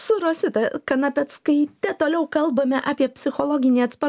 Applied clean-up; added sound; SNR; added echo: none; none; none; none.